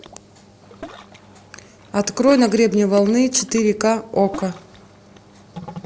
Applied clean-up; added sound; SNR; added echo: none; Ocean; 19 dB; none.